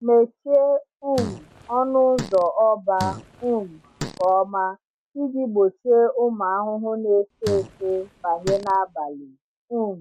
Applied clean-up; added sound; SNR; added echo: none; Fart; 13 dB; none.